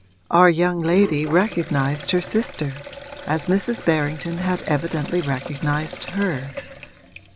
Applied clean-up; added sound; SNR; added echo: none; Sink (filling or washing); 14 dB; none.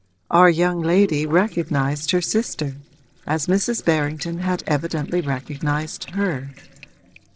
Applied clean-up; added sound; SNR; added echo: neural separator model SepFormer DNS4.